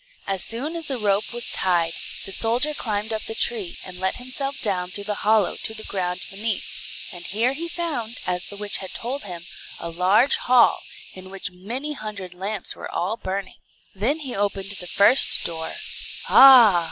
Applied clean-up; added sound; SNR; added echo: none; Hiss; 9 dB; none.